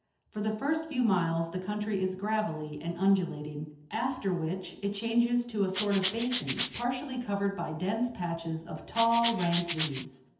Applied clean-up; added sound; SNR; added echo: none; Rattle (instrument); 5 dB; reverberation time 0.8 s.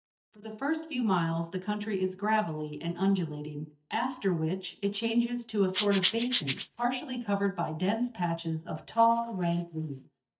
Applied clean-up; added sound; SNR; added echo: neural mask model DeepFilterNet 3.